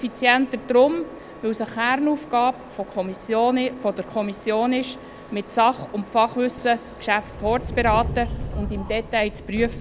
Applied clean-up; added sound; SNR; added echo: none; Subway, metro, underground; 12 dB; none.